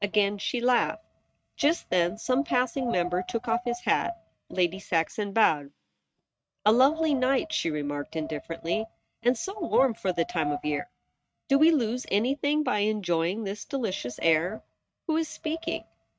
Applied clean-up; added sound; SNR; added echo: neural mask model RNNoise.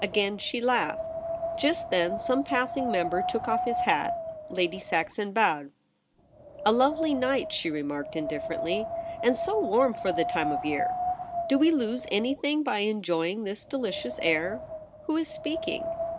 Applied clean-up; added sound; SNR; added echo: none; Wind; 6 dB; none.